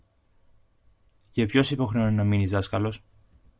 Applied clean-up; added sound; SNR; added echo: none; none; none; none.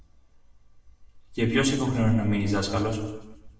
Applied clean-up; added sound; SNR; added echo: none; none; none; reverberation time 1.0 s.